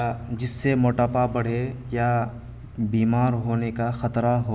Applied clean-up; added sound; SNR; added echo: none; none; none; none.